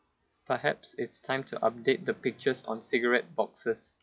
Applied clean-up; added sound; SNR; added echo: classical method log-MMSE.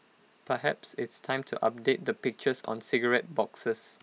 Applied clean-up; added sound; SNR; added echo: none; none; none; none.